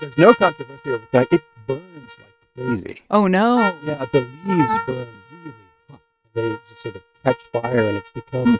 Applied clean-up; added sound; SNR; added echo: neural mask model RNNoise.